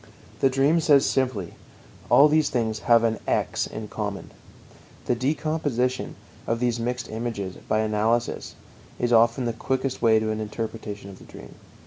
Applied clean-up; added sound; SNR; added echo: none; none; none; none.